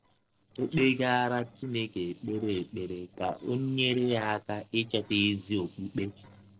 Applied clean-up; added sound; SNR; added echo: neural separator model SepFormer DNS4.